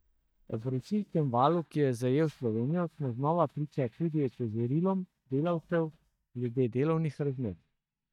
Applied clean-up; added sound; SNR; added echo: neural mask model DeepFilterNet 3.